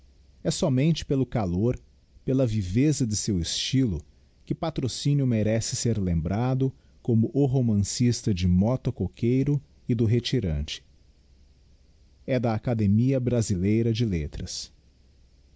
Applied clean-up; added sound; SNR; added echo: none; none; none; none.